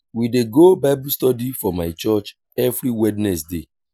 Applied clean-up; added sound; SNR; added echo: none; none; none; none.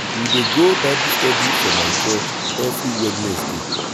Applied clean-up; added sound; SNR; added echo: none; Bird; -2 dB; none.